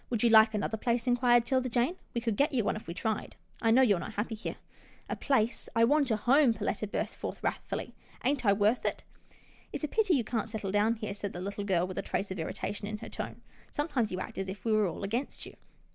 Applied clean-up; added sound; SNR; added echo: none; none; none; none.